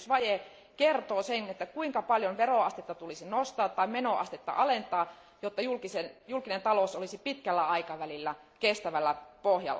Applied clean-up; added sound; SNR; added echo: none; none; none; none.